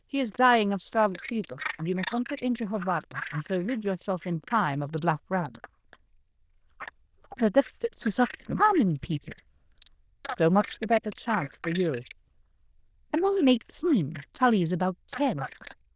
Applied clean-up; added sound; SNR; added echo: neural diffusion model UNIVERSE++.